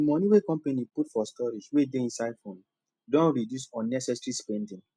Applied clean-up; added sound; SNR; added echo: none; none; none; none.